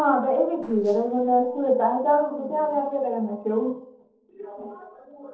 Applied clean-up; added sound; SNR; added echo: neural separator model SepFormer DNS4.